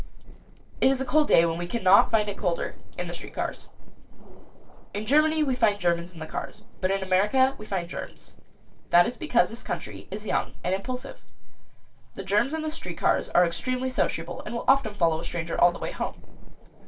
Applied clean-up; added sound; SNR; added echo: neural separator model SepFormer DNS4.